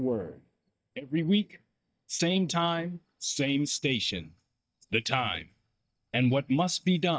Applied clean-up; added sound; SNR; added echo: neural mask model DeepFilterNet 3.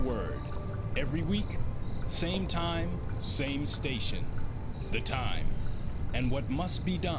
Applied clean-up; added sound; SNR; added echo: none; Cricket; -4 dB; none.